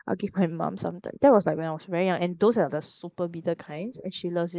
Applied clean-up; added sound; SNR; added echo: neural mask model Resemble Enhance denoiser.